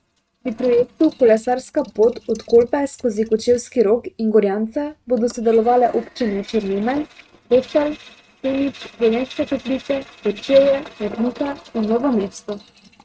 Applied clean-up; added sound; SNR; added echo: neural mask model RNNoise.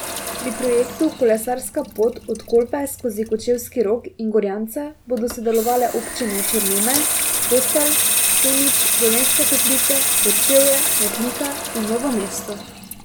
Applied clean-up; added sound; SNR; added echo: none; Sink (filling or washing) / Water tap, faucet; -1 dB; none.